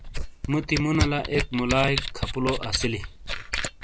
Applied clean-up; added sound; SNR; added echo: neural mask model Resemble Enhance denoiser.